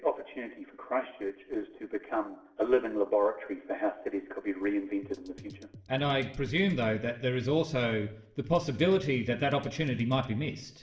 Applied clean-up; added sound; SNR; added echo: neural separator model SepFormer DNS4.